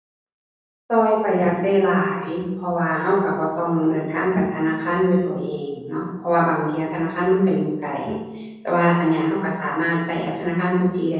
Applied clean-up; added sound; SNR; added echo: neural separator model SepFormer DNS4.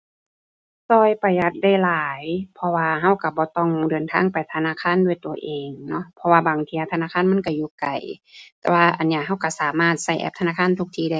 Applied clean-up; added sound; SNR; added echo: none; none; none; none.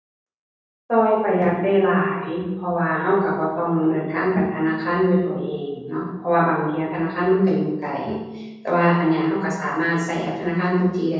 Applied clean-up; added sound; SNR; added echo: none; Bowed string instrument; 18 dB; reverberation time 1.1 s.